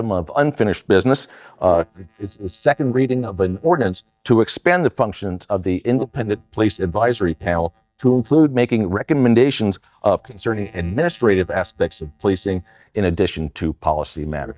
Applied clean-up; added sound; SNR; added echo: neural mask model DeepFilterNet 3.